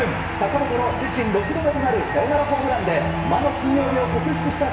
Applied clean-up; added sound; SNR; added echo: none; Keyboard (musical); 9 dB; reverberation time 2.7 s.